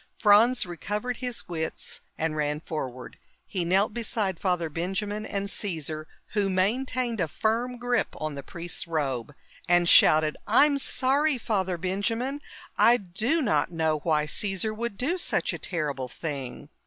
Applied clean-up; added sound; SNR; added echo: none; none; none; none.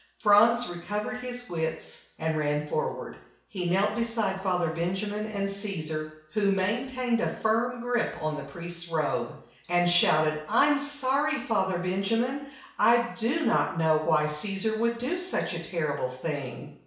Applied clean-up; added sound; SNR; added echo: none; none; none; reverberation time 0.6 s.